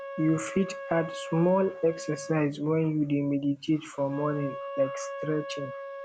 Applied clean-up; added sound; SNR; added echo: none; Wind instrument, woodwind instrument; 11 dB; none.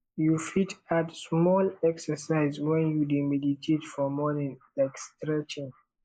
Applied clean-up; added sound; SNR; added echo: neural mask model Resemble Enhance denoiser.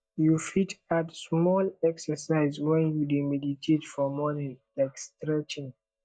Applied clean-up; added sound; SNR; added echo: neural mask model DeepFilterNet 3.